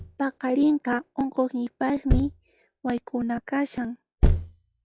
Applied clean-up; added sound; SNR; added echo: classical method log-MMSE.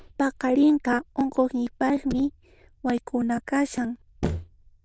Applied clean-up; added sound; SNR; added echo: neural diffusion model UNIVERSE++.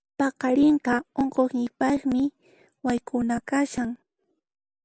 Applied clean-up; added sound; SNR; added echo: none; none; none; none.